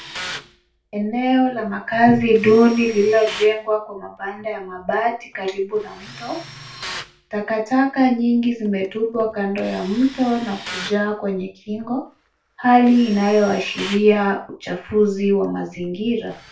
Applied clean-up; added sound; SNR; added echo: none; Tools; 18 dB; reverberation time 0.3 s.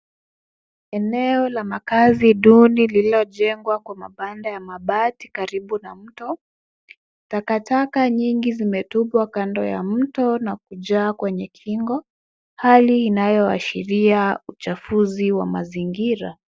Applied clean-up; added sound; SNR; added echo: none; none; none; none.